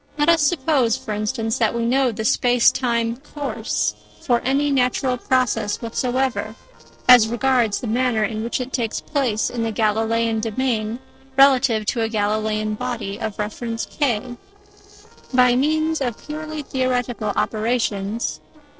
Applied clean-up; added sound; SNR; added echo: neural separator model SepFormer DNS4.